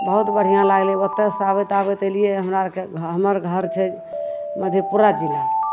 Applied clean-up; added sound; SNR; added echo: none; Alarm; 6 dB; none.